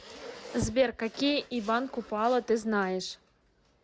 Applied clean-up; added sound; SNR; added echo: none; none; none; none.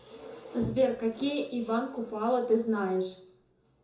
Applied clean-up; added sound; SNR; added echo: none; none; none; reverberation time 0.6 s.